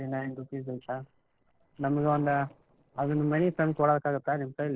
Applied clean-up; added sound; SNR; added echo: neural separator model SepFormer DNS4.